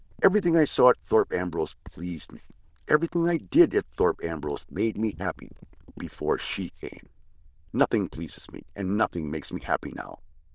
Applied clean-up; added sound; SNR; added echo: neural diffusion model UNIVERSE++.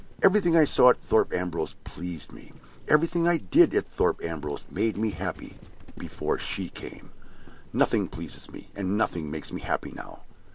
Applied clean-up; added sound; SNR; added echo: none; Livestock, farm animals, working animals; 13 dB; none.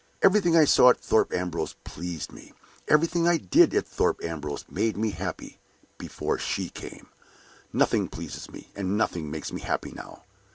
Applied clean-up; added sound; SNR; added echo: none; none; none; none.